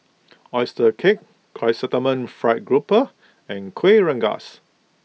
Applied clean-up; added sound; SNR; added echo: none; none; none; none.